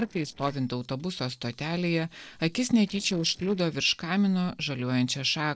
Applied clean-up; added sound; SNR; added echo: neural separator model SepFormer DNS4.